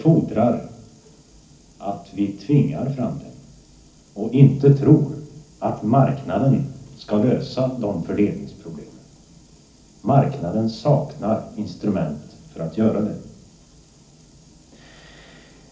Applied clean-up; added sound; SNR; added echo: none; none; none; reverberation time 0.4 s.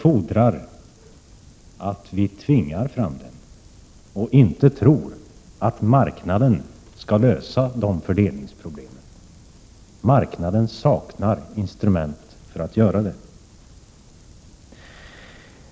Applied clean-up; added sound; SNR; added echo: none; none; none; none.